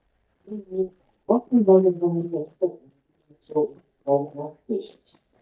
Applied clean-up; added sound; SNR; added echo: neural mask model DeepFilterNet 3.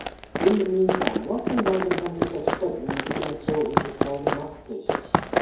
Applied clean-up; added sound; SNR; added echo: none; Run; 0 dB; reverberation time 2.4 s.